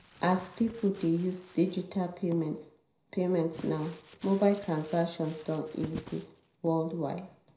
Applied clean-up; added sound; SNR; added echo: none; Crumpling, crinkling; 20 dB; reverberation time 0.5 s.